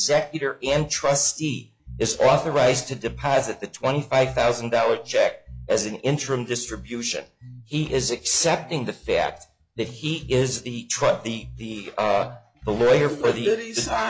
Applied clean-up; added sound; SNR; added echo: classical method log-MMSE.